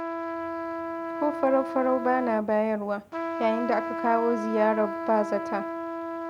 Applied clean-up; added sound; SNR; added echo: none; Trumpet; 5 dB; none.